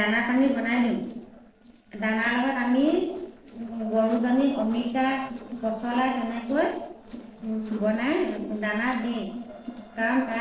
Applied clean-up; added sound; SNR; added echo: neural separator model SepFormer DNS4.